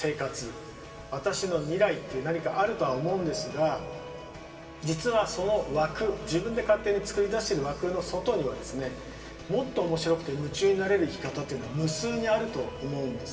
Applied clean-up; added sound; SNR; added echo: none; none; none; reverberation time 2.8 s.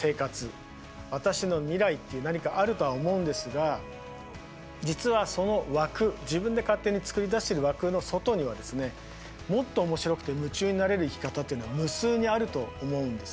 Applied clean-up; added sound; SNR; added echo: none; none; none; none.